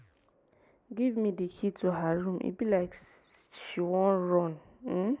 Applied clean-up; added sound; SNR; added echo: none; none; none; none.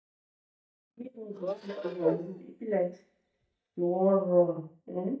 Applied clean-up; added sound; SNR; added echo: neural mask model DeepFilterNet 3.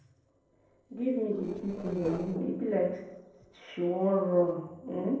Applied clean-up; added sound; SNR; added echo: neural separator model SepFormer DNS4.